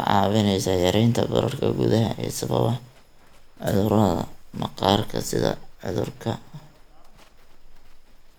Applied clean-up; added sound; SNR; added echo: none; Livestock, farm animals, working animals; 18 dB; none.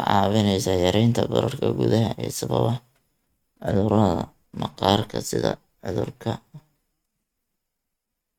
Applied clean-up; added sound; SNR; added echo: neural mask model RNNoise.